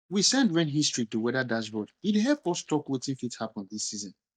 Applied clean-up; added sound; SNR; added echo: neural mask model DeepFilterNet 3.